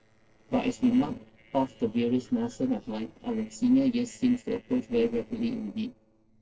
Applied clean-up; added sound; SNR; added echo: neural separator model SepFormer DNS4.